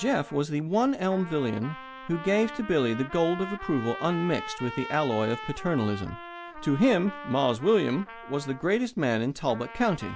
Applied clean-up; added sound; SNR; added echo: none; Trumpet; 14 dB; none.